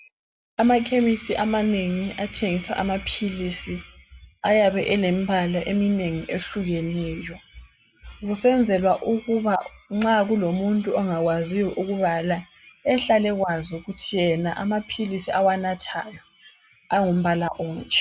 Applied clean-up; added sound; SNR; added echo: none; none; none; none.